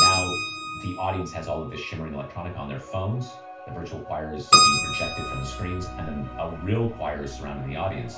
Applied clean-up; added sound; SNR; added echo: none; Keyboard (musical); -3 dB; reverberation time 0.3 s.